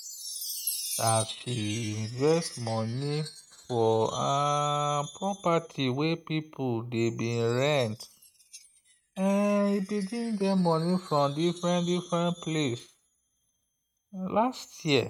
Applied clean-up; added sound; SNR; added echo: neural mask model RNNoise.